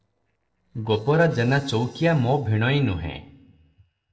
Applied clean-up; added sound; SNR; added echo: neural separator model SepFormer DNS4.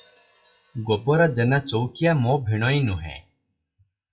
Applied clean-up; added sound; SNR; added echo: classical method WPE with log-MMSE.